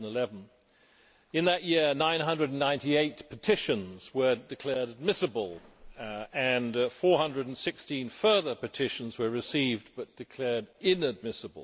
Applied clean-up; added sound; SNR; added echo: none; none; none; none.